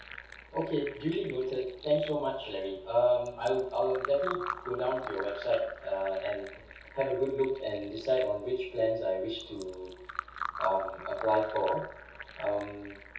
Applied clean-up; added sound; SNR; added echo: none; Fill (with liquid); 12 dB; reverberation time 0.6 s.